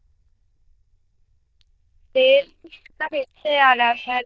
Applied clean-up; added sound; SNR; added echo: neural diffusion model UNIVERSE++.